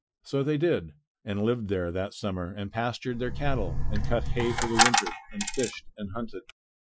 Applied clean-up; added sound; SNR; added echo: classical method Wiener filter.